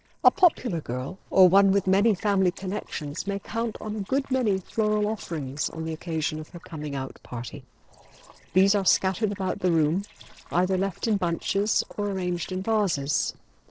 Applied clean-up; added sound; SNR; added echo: neural separator model SepFormer DNS4.